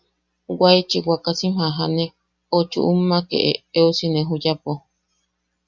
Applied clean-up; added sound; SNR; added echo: none; none; none; none.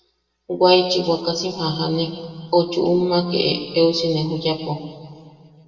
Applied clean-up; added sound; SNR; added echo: none; none; none; reverberation time 2.0 s.